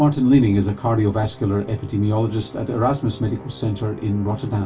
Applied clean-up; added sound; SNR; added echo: none; Musical instrument; 20 dB; reverberation time 0.2 s.